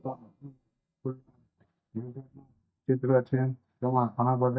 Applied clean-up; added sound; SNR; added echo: neural mask model DeepFilterNet 3.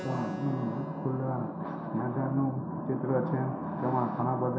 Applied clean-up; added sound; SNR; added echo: none; Keyboard (musical); 19 dB; reverberation time 0.7 s.